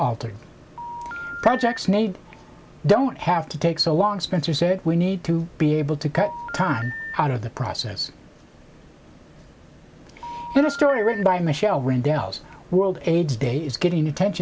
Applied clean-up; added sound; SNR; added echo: none; Telephone; 11 dB; none.